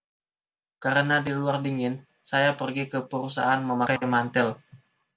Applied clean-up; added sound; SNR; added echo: none; none; none; none.